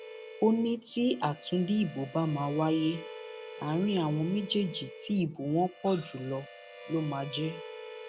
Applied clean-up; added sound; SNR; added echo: none; Harmonica; 14 dB; none.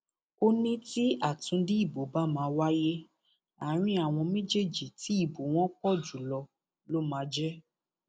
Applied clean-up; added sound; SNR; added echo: none; none; none; none.